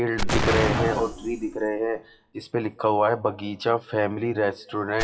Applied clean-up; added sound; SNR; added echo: classical method WPE with log-MMSE.